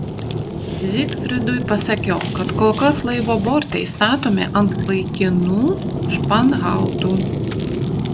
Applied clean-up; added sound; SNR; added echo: none; Fire; 3 dB; none.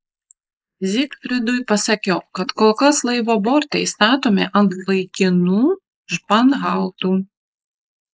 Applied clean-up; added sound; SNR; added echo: neural mask model Resemble Enhance denoiser.